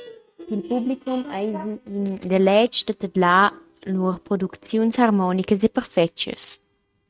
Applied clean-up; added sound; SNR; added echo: neural mask model RNNoise.